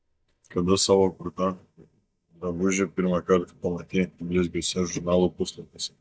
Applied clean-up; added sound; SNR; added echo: neural mask model DeepFilterNet 3.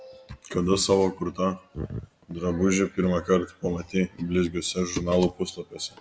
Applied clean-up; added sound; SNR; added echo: none; none; none; none.